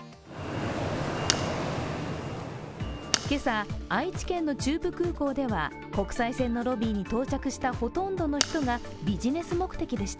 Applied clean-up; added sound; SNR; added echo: none; Fire; 7 dB; none.